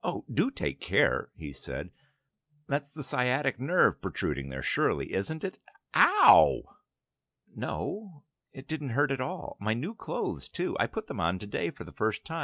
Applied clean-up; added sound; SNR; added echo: none; none; none; none.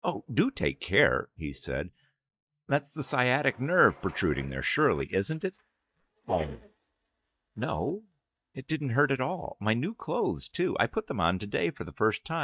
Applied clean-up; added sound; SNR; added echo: neural mask model DeepFilterNet 3.